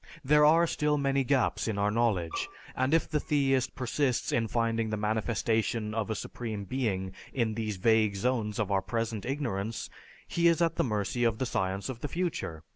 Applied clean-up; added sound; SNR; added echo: none; Bowed string instrument; 15 dB; none.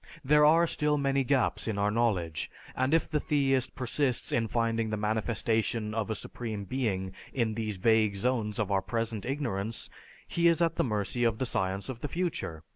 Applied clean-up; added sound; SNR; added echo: none; none; none; none.